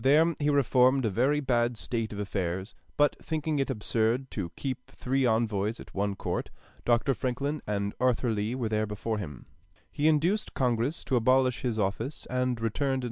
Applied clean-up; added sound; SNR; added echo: none; none; none; none.